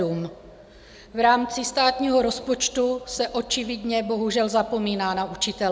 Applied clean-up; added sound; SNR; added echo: none; none; none; none.